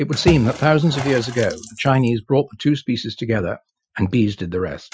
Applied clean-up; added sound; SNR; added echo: classical method Wiener filter.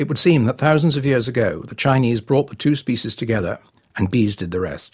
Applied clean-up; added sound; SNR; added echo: none; none; none; none.